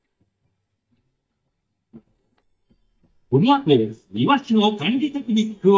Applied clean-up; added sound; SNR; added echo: neural mask model DeepFilterNet 3.